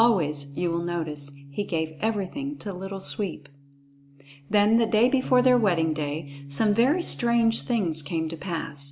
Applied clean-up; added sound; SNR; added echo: none; Bass guitar; 15 dB; none.